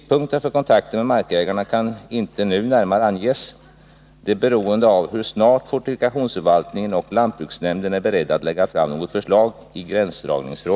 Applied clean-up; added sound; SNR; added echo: none; none; none; none.